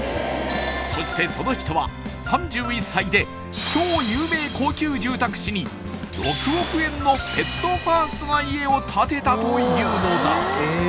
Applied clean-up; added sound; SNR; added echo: none; none; none; none.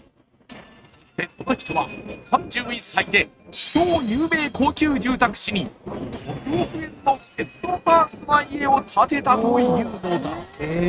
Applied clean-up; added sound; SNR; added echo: neural mask model RNNoise.